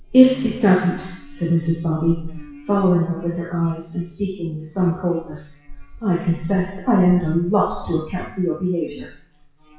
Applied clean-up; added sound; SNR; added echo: classical method WPE with log-MMSE.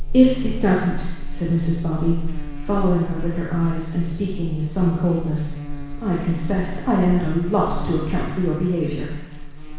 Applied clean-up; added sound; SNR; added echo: none; Buzz; 4 dB; reverberation time 1.1 s.